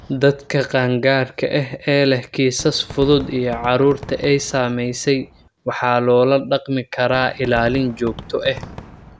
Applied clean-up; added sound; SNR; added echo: none; Fireworks; 19 dB; none.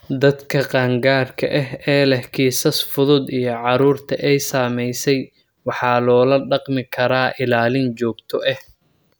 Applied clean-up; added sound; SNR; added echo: none; none; none; none.